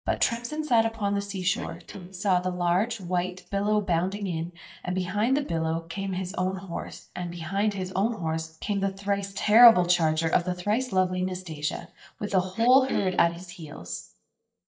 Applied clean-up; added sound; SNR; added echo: neural mask model DeepFilterNet 3.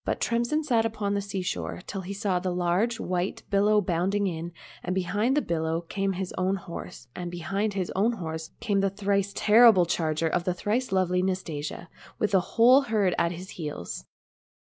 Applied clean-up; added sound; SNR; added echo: none; none; none; none.